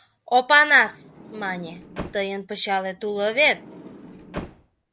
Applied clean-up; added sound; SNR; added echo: none; Sliding door; 17 dB; none.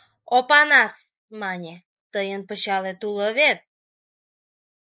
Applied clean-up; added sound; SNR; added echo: neural mask model Resemble Enhance denoiser.